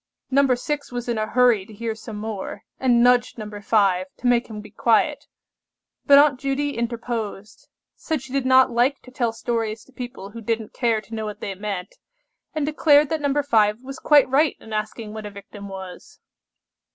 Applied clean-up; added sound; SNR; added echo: none; none; none; none.